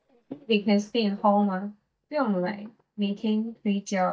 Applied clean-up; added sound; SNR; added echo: neural mask model DeepFilterNet 3.